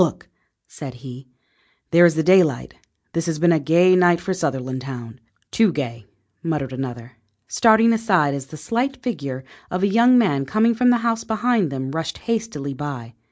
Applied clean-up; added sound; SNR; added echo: none; none; none; none.